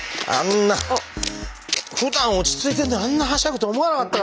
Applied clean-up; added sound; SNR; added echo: none; Gong; 18 dB; none.